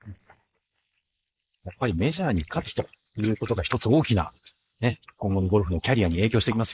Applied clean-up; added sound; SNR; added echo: neural mask model Resemble Enhance denoiser.